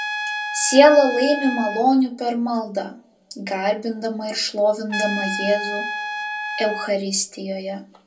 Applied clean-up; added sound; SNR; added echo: none; Trumpet; 9 dB; reverberation time 0.2 s.